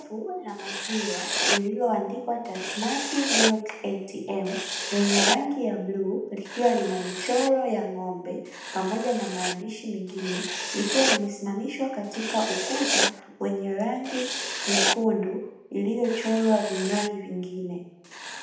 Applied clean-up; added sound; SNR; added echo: none; Writing; 3 dB; reverberation time 0.8 s.